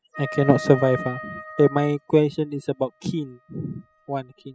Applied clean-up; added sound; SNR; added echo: classical method spectral subtraction.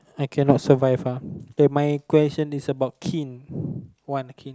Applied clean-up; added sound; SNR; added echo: none; none; none; none.